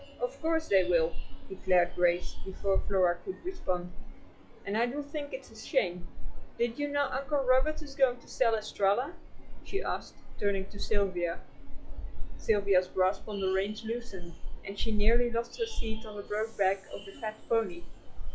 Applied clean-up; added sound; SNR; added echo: classical method log-MMSE.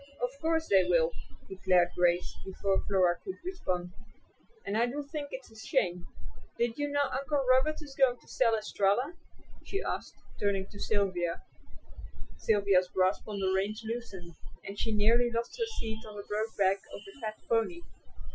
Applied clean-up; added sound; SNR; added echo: classical method Wiener filter.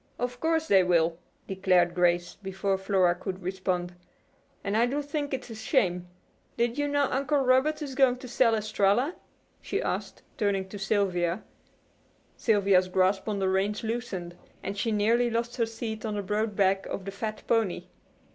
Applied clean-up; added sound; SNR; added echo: none; none; none; none.